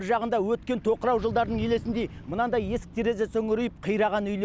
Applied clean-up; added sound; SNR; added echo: none; Wind; 20 dB; none.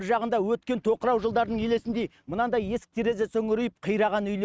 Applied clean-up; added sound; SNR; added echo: neural mask model RNNoise.